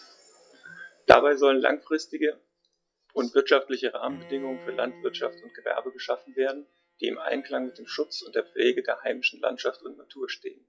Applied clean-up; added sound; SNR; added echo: classical method log-MMSE.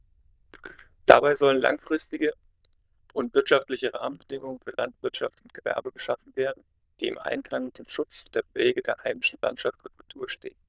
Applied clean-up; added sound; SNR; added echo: neural diffusion model UNIVERSE++.